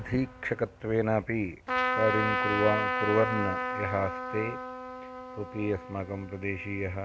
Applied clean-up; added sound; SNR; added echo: none; Trumpet; 2 dB; none.